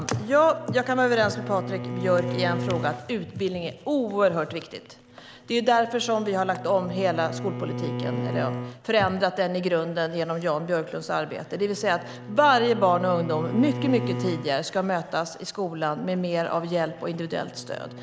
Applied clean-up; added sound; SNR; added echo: none; Bowed string instrument; 10 dB; none.